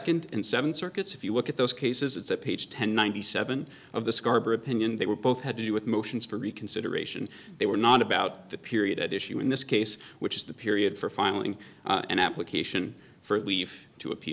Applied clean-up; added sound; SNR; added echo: none; none; none; none.